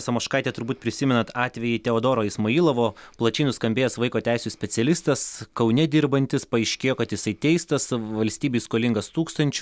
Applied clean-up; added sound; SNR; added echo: none; none; none; none.